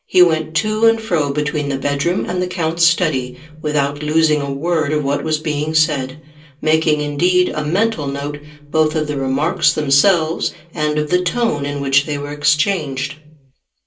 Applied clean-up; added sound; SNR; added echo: none; none; none; reverberation time 0.3 s.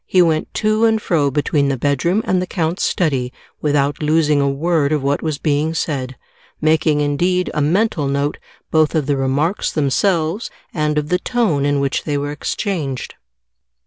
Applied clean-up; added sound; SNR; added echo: none; none; none; none.